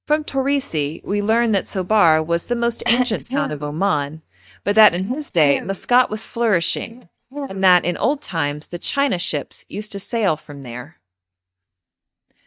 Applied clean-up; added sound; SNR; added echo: neural mask model DeepFilterNet 3.